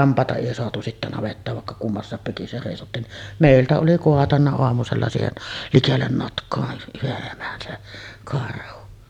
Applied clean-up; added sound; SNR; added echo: none; none; none; none.